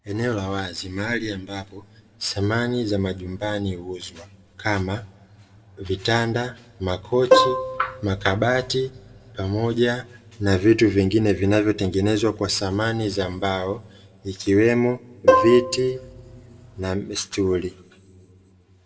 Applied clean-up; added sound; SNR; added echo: none; Plucked string instrument; -1 dB; reverberation time 1.0 s.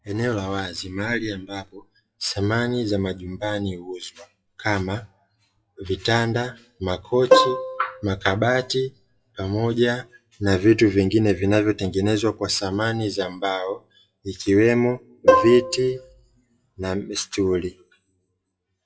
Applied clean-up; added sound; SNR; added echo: classical method WPE with log-MMSE.